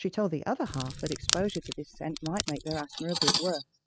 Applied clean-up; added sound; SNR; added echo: classical method spectral subtraction.